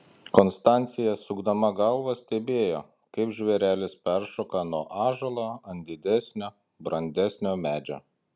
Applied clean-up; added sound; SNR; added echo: none; none; none; none.